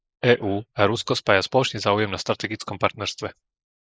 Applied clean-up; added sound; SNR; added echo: neural mask model Resemble Enhance denoiser.